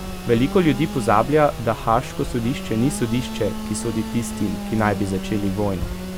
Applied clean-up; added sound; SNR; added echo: none; Mechanisms + Sawing / Engine; 7 dB; none.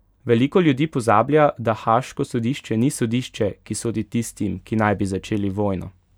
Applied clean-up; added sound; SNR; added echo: none; none; none; none.